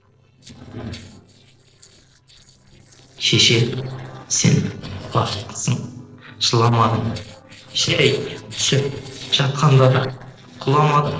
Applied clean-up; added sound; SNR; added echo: neural separator model SepFormer DNS4.